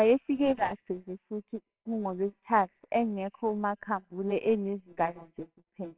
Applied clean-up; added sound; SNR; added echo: neural separator model SepFormer WHAMR!.